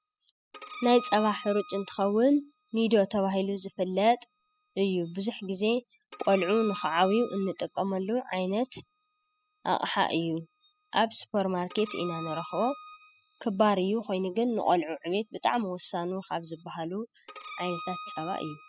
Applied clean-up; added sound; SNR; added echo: classical method spectral subtraction.